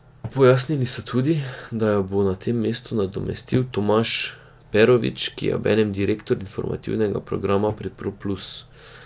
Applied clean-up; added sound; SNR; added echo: none; none; none; none.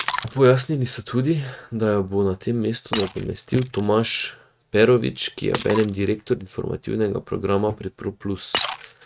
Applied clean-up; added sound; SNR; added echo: neural mask model RNNoise.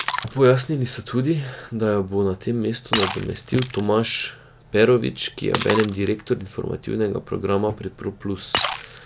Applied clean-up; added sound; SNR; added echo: none; Shatter; 10 dB; none.